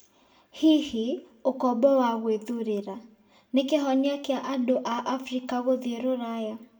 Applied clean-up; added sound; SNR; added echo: none; none; none; reverberation time 0.4 s.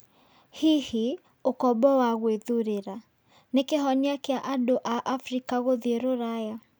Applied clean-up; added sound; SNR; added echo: none; none; none; none.